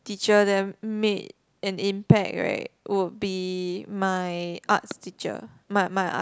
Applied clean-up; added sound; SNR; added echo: none; none; none; none.